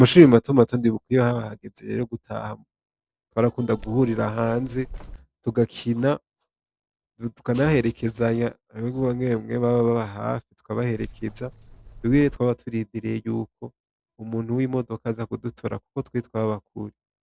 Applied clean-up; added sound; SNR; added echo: neural separator model SepFormer DNS4.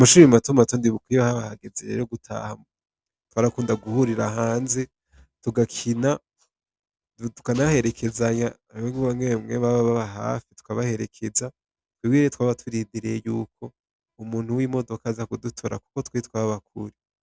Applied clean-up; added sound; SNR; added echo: none; none; none; none.